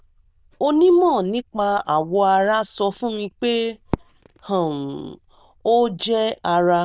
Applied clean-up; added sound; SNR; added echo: neural diffusion model UNIVERSE++.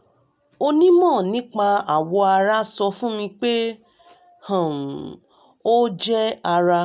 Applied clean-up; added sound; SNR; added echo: none; none; none; none.